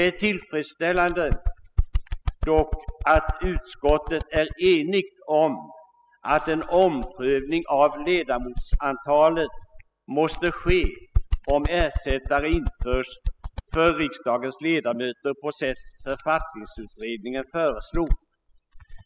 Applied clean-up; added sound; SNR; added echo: classical method spectral subtraction.